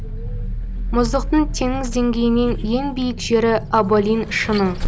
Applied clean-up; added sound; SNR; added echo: none; Vehicle; 6 dB; none.